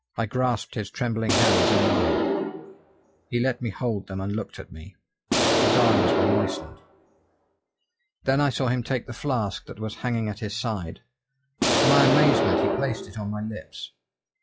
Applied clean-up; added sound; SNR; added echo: classical method log-MMSE.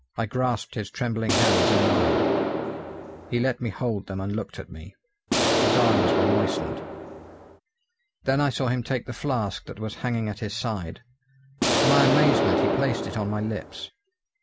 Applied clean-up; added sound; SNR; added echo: none; Explosion; -4 dB; none.